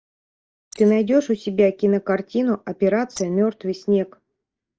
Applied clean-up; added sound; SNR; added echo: neural mask model DeepFilterNet 3.